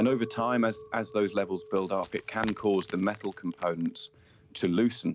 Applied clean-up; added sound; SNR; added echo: none; Wood + Chink, clink; 16 dB; none.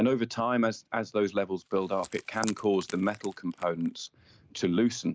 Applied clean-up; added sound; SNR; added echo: neural mask model Resemble Enhance denoiser.